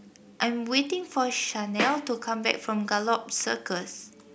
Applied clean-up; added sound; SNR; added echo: none; none; none; none.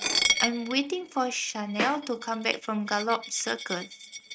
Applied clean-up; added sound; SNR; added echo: neural mask model RNNoise.